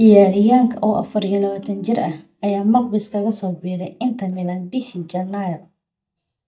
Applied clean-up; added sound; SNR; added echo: neural mask model DeepFilterNet 3.